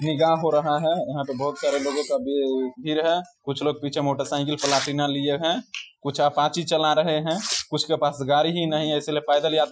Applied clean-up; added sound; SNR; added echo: classical method Wiener filter.